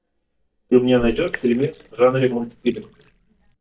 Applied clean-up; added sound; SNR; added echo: neural mask model DeepFilterNet 3.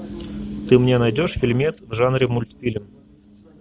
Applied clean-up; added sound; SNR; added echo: none; none; none; none.